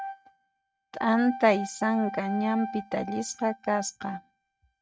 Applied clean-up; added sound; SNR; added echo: neural mask model RNNoise.